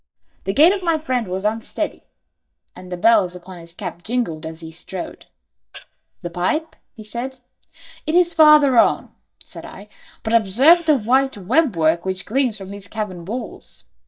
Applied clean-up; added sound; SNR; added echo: neural mask model DeepFilterNet 3.